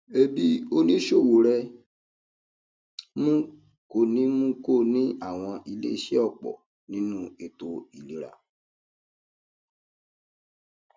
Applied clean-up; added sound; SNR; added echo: none; none; none; none.